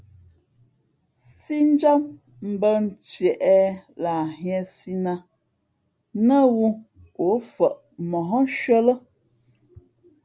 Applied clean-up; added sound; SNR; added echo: none; none; none; none.